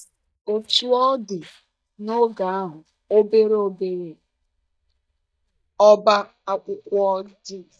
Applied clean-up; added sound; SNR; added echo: neural mask model DeepFilterNet 3.